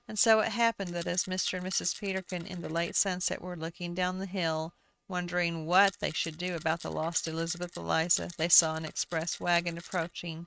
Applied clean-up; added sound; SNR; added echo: neural mask model RNNoise.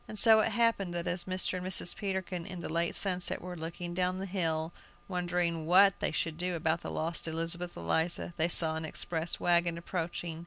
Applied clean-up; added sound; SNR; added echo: none; none; none; none.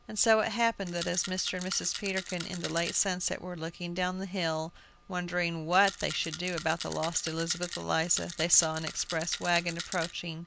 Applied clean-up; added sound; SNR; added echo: none; Rattle; 10 dB; none.